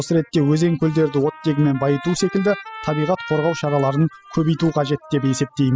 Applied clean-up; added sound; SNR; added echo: classical method spectral subtraction.